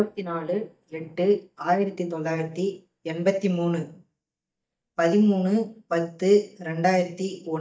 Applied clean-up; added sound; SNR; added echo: neural mask model DeepFilterNet 3.